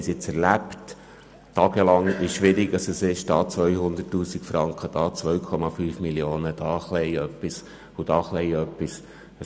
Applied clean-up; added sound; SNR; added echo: none; none; none; none.